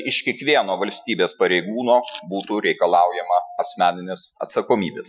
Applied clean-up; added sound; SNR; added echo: classical method Wiener filter.